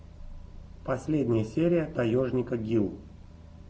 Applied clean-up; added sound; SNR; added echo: none; none; none; none.